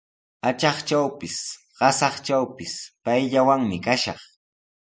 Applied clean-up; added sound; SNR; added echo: none; none; none; none.